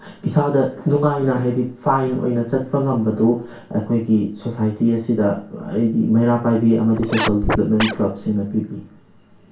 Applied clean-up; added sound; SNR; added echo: none; Scratching (performance technique); 4 dB; reverberation time 0.2 s.